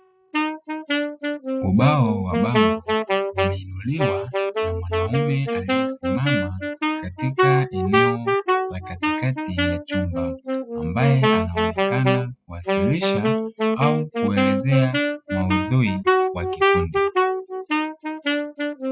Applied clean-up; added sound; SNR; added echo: classical method spectral subtraction.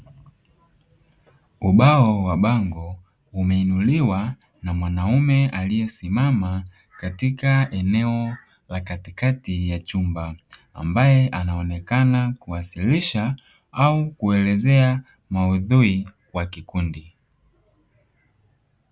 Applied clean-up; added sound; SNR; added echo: none; none; none; none.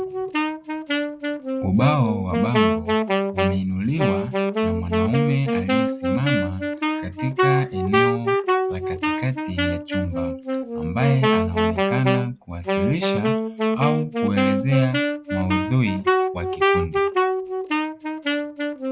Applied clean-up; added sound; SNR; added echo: none; Wind instrument, woodwind instrument; -2 dB; none.